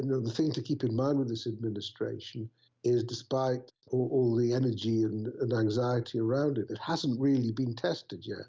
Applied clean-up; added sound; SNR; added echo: none; none; none; none.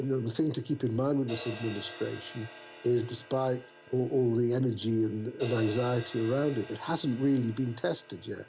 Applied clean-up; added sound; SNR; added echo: none; Crash cymbal; 17 dB; none.